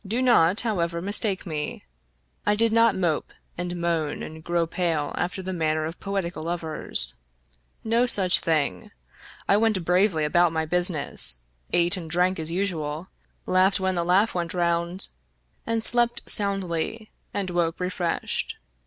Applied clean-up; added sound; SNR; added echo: none; none; none; none.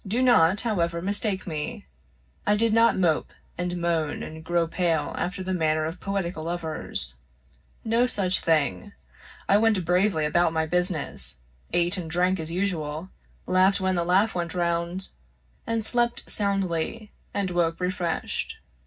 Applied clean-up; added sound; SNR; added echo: none; none; none; reverberation time 0.4 s.